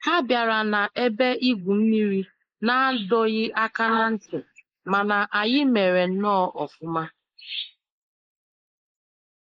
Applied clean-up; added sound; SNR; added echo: neural mask model Resemble Enhance denoiser.